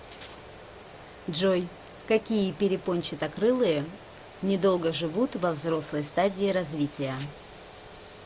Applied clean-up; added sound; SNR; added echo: none; none; none; none.